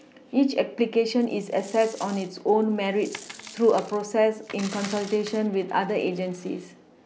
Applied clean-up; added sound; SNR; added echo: none; Coin (dropping); 20 dB; none.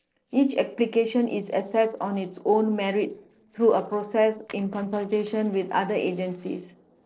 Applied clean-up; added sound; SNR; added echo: neural separator model SepFormer DNS4.